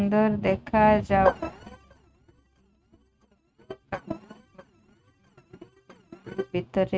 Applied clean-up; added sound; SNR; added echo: neural mask model RNNoise.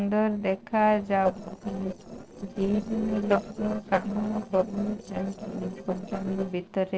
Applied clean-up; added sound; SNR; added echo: neural separator model SepFormer DNS4.